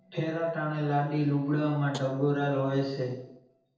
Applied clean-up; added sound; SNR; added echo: neural separator model SepFormer DNS4.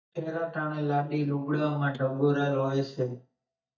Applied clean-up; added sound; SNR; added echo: neural mask model DeepFilterNet 3.